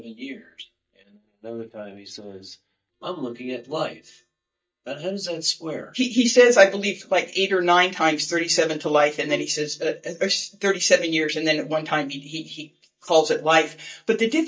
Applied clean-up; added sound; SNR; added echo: neural mask model DeepFilterNet 3.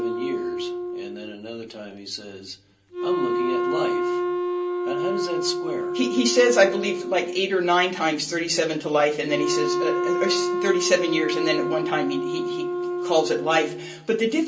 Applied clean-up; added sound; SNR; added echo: none; Wind instrument, woodwind instrument; 2 dB; reverberation time 0.3 s.